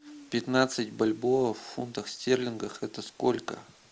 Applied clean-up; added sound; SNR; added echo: none; none; none; none.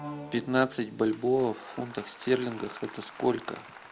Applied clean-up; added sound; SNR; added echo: none; Applause; 16 dB; none.